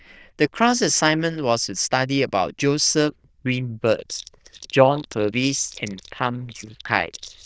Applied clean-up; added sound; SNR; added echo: neural diffusion model UNIVERSE++.